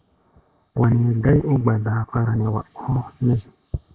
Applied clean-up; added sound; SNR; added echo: neural mask model Resemble Enhance denoiser.